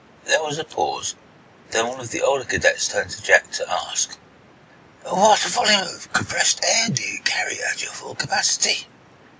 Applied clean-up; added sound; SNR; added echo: none; none; none; none.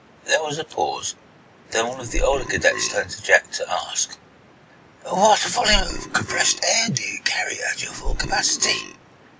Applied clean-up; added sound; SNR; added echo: none; Burping, eructation; 5 dB; none.